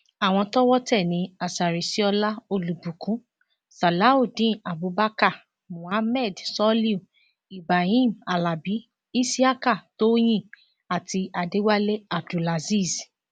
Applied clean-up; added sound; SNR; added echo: none; none; none; none.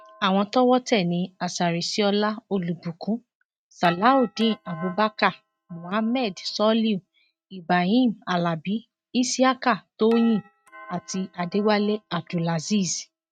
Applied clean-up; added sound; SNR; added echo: neural mask model RNNoise.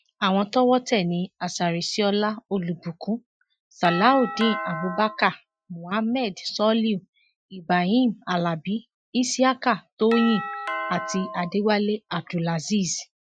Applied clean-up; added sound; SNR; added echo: classical method Wiener filter.